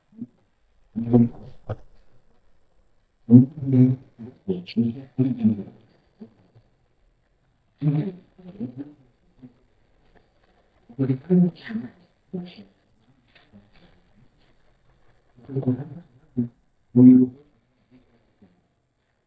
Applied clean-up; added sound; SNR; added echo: neural mask model DeepFilterNet 3.